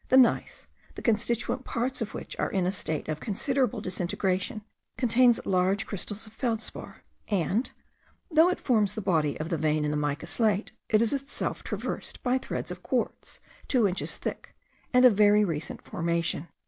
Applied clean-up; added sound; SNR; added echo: none; none; none; none.